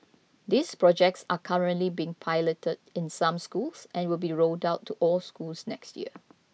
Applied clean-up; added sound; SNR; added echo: none; none; none; none.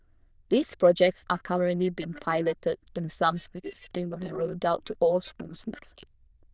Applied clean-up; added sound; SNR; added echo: neural diffusion model UNIVERSE++.